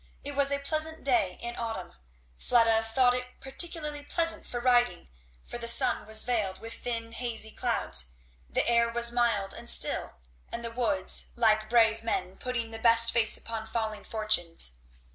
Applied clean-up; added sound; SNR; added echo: none; none; none; none.